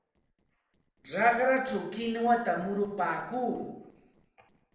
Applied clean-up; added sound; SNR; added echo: neural separator model SepFormer DNS4.